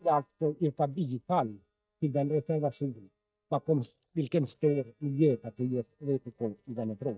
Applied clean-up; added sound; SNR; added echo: neural mask model DeepFilterNet 3.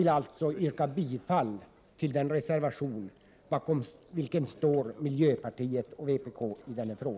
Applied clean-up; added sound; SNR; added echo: none; none; none; none.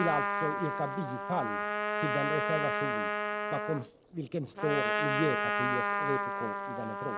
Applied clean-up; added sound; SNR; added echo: none; Trumpet; -3 dB; none.